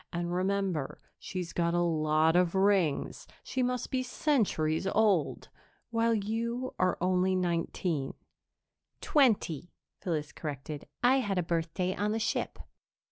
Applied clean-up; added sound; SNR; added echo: none; none; none; none.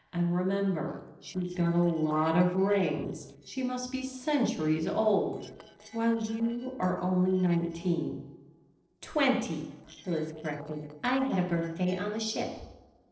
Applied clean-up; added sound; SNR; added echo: neural separator model SepFormer DNS4.